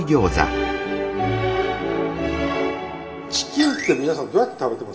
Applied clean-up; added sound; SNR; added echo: none; none; none; reverberation time 2.8 s.